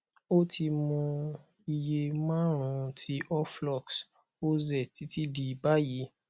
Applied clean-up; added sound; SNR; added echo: none; none; none; none.